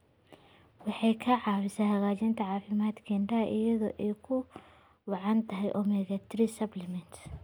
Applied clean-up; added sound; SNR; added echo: none; none; none; none.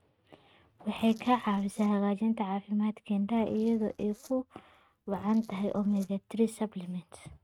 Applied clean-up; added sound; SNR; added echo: neural mask model RNNoise.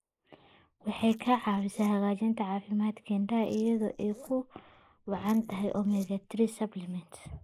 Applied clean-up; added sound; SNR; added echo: neural mask model Resemble Enhance denoiser.